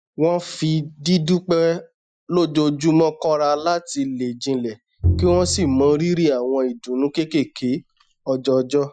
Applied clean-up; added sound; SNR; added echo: classical method Wiener filter.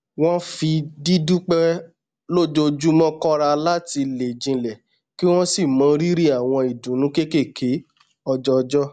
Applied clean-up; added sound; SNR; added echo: none; none; none; none.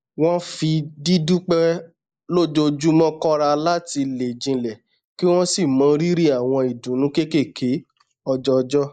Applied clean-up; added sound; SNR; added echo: neural mask model Resemble Enhance denoiser.